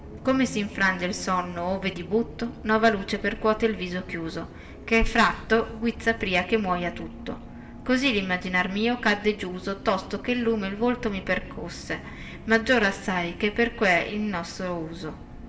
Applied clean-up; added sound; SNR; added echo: none; Bus; 15 dB; reverberation time 1.6 s.